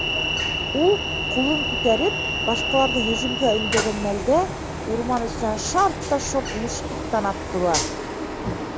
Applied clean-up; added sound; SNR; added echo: none; Train; 2 dB; none.